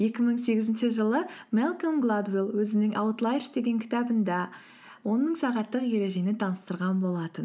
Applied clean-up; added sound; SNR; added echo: none; none; none; none.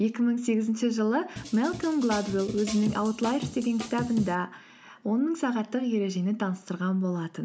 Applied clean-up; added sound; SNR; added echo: none; Drum kit; 11 dB; none.